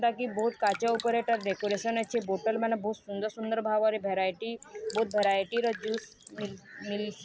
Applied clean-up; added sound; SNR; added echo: none; Drip; 15 dB; none.